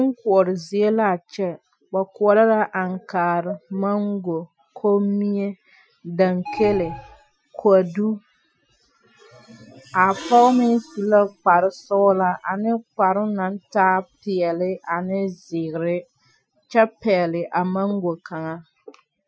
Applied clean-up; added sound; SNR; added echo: classical method Wiener filter.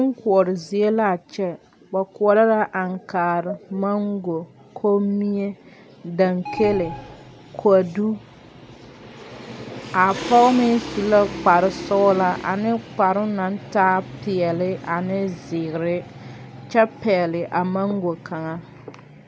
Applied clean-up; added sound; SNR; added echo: none; Alarm; 12 dB; none.